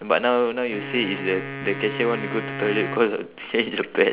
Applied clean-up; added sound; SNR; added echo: none; Wind instrument, woodwind instrument; 10 dB; none.